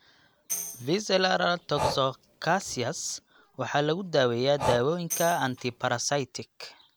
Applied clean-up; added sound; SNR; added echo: none; Breathing + Tambourine; 9 dB; none.